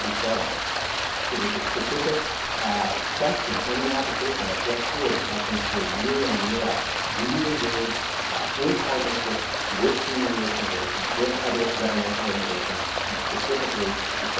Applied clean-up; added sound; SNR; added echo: none; Stream; -2 dB; reverberation time 2.8 s.